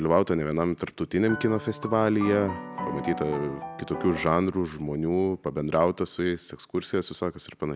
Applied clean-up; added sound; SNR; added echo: none; Piano; 9 dB; none.